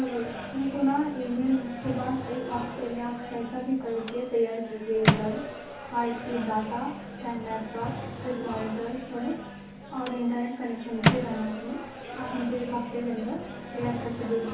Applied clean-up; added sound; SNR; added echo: none; Microwave oven; 3 dB; reverberation time 0.6 s.